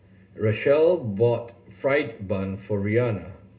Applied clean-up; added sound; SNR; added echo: none; none; none; reverberation time 0.2 s.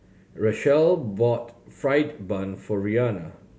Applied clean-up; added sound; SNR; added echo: none; none; none; none.